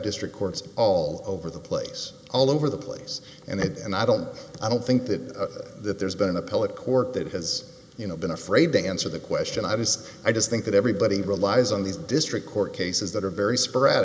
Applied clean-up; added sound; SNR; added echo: none; none; none; none.